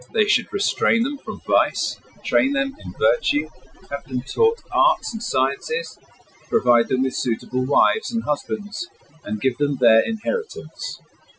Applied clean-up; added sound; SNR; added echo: classical method Wiener filter.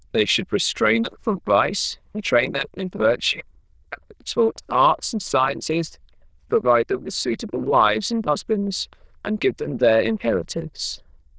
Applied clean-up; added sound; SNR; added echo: neural diffusion model UNIVERSE++.